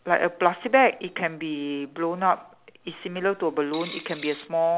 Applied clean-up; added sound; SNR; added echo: none; Coin (dropping); 15 dB; none.